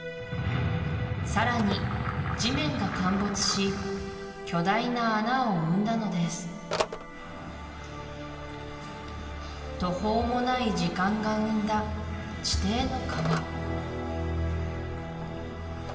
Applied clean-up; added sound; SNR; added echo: none; Telephone; 16 dB; reverberation time 2.9 s.